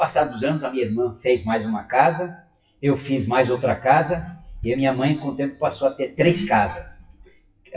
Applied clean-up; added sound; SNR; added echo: classical method WPE with log-MMSE.